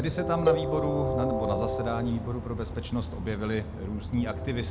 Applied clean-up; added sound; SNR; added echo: none; Train + Cowbell; 0 dB; none.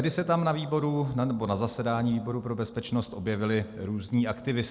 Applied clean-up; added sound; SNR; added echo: none; none; none; none.